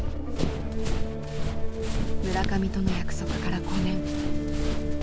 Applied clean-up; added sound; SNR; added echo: none; Run; -3 dB; none.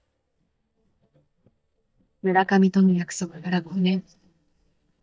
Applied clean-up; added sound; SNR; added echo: neural mask model DeepFilterNet 3.